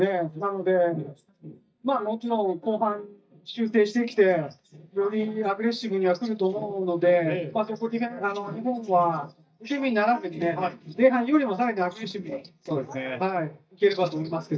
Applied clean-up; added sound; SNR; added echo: neural mask model DeepFilterNet 3.